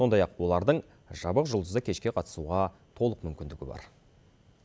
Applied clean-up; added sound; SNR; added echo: none; none; none; none.